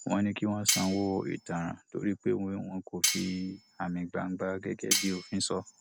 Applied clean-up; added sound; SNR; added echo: none; Cutlery, silverware; 1 dB; none.